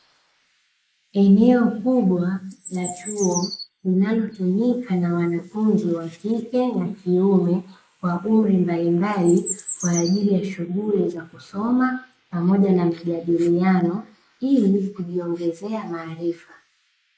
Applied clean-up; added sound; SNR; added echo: neural mask model Resemble Enhance denoiser.